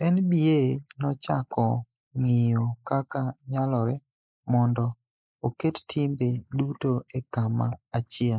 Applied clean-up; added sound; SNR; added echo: neural mask model Resemble Enhance denoiser.